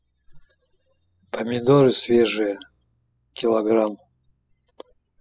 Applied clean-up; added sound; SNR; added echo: classical method spectral subtraction.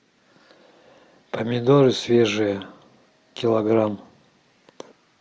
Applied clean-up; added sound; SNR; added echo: none; none; none; none.